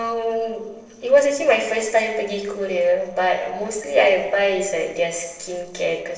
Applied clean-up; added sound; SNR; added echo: neural separator model SepFormer DNS4.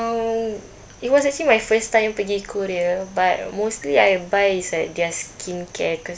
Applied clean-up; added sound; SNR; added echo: none; none; none; none.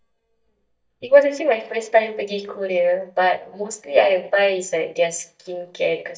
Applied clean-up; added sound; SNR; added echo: neural mask model DeepFilterNet 3.